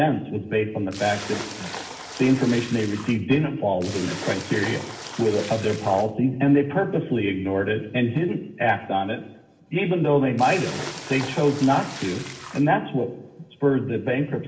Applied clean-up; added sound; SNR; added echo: none; Splash, splatter; 12 dB; reverberation time 1.0 s.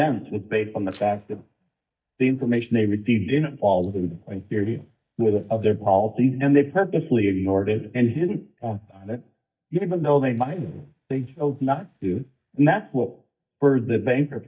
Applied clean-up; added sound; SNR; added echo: neural mask model DeepFilterNet 3.